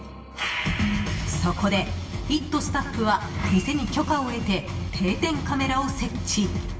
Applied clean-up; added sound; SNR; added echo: none; none; none; reverberation time 0.8 s.